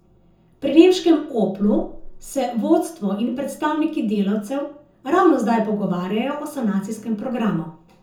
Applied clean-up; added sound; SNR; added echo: none; none; none; reverberation time 0.6 s.